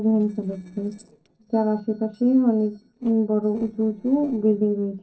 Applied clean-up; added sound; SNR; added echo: neural separator model SepFormer DNS4.